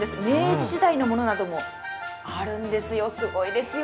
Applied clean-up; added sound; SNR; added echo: none; none; none; none.